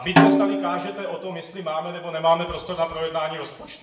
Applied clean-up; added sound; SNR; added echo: none; Snare drum; -3 dB; reverberation time 0.8 s.